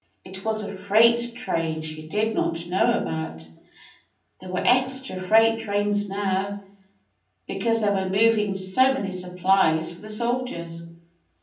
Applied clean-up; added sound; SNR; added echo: none; none; none; reverberation time 0.6 s.